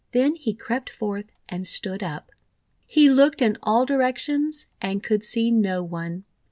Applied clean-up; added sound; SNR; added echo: none; none; none; none.